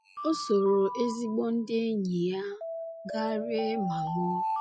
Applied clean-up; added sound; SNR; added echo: classical method Wiener filter.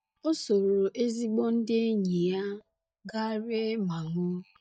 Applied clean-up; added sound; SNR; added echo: neural mask model DeepFilterNet 3.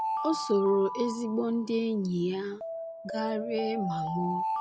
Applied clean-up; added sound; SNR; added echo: none; Alarm; 5 dB; none.